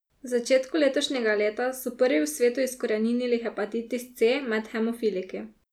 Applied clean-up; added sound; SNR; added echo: none; none; none; none.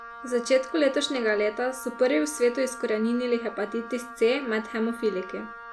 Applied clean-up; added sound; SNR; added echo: none; Wind instrument, woodwind instrument; 14 dB; none.